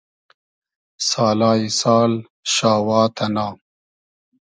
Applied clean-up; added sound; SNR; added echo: none; none; none; none.